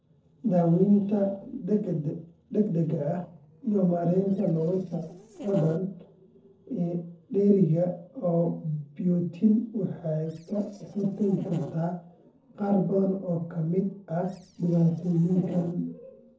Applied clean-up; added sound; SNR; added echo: neural separator model SepFormer DNS4.